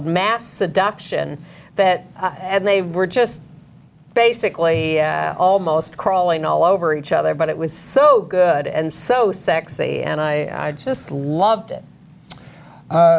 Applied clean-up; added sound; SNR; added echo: none; none; none; none.